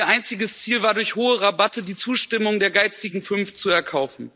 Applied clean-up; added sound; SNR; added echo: neural mask model Resemble Enhance denoiser.